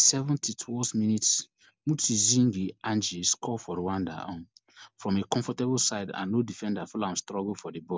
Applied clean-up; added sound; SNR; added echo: none; none; none; none.